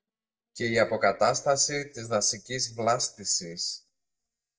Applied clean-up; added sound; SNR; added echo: neural mask model DeepFilterNet 3.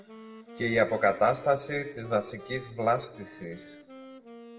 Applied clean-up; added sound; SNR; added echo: none; Wind instrument, woodwind instrument; 19 dB; reverberation time 0.6 s.